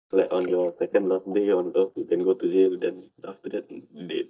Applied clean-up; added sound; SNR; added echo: neural mask model DeepFilterNet 3.